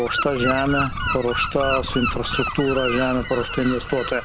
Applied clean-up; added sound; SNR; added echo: none; Gull, seagull; 4 dB; none.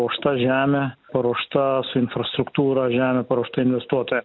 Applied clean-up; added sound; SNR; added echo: none; none; none; none.